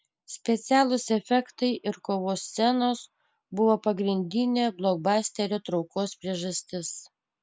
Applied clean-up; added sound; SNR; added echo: none; none; none; none.